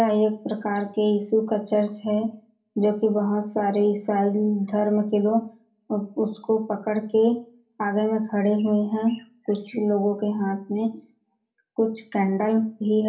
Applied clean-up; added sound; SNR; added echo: none; none; none; reverberation time 0.3 s.